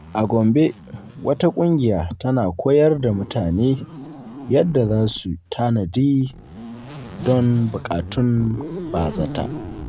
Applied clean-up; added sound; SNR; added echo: none; Zipper (clothing); 14 dB; none.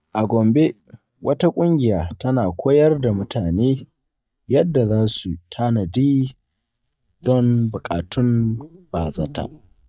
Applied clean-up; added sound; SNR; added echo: neural mask model DeepFilterNet 3.